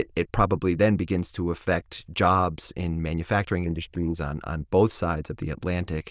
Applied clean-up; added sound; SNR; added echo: neural diffusion model UNIVERSE++.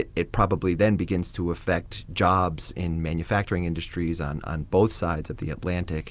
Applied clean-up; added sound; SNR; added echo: none; none; none; none.